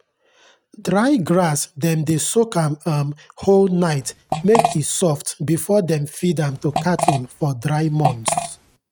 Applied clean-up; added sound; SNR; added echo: neural mask model RNNoise.